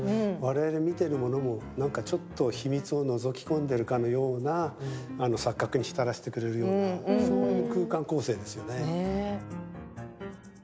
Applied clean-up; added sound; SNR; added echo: none; none; none; none.